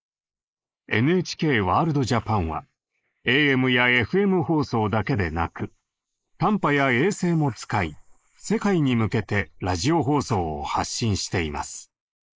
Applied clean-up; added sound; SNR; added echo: neural mask model Resemble Enhance denoiser.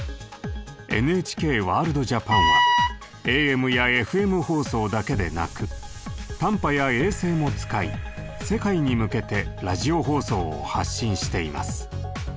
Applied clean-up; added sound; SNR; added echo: none; Wind instrument, woodwind instrument; -3 dB; none.